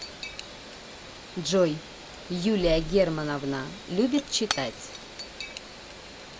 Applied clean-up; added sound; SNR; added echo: none; Shatter / Crushing; 14 dB; none.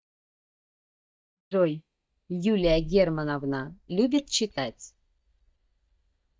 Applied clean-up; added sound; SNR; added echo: neural mask model DeepFilterNet 3.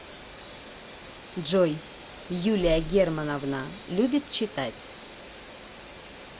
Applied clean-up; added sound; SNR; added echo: none; none; none; none.